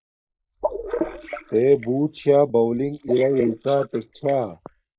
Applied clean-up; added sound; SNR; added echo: neural mask model Resemble Enhance denoiser.